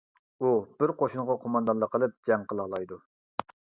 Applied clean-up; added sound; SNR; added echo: none; none; none; none.